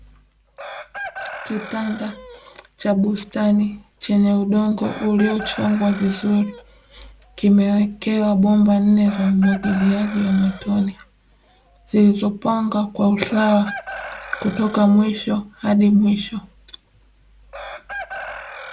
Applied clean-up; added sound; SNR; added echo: none; Chicken, rooster; 17 dB; none.